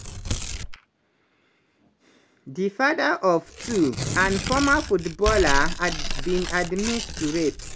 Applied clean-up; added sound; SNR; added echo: none; Tearing; 5 dB; none.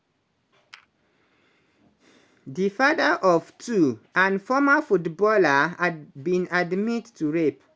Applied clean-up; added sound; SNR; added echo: none; none; none; none.